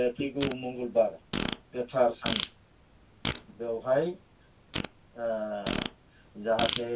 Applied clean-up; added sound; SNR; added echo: none; Fart; 5 dB; reverberation time 0.1 s.